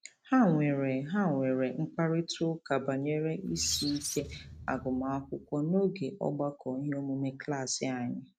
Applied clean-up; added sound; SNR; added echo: neural mask model RNNoise.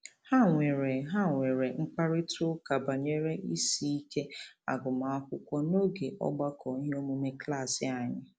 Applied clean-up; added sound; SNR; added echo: none; none; none; none.